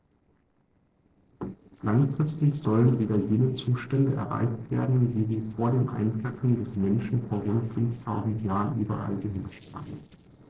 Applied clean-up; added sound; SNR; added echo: neural separator model SepFormer DNS4.